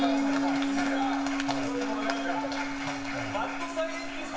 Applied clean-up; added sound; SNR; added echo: none; Piano; -1 dB; reverberation time 1.0 s.